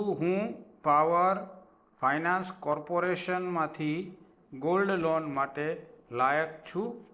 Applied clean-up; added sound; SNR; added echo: neural separator model SepFormer DNS4.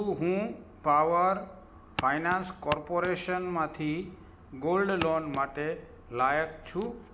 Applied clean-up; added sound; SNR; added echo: none; Walk, footsteps; 8 dB; none.